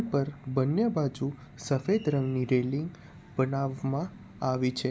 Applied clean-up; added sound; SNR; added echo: none; none; none; none.